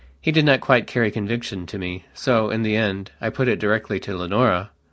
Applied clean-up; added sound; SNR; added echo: none; none; none; none.